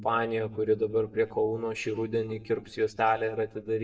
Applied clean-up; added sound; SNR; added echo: neural mask model DeepFilterNet 3.